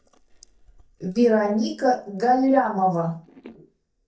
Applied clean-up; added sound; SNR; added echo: neural mask model DeepFilterNet 3.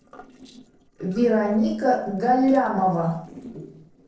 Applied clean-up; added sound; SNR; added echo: neural separator model SepFormer DNS4.